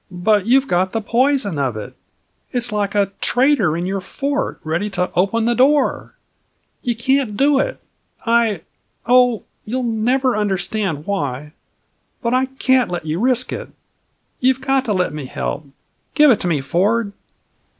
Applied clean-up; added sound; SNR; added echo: none; none; none; none.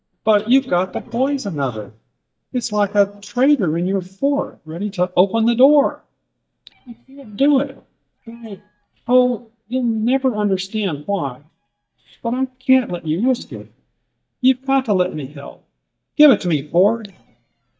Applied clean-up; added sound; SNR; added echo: neural mask model DeepFilterNet 3.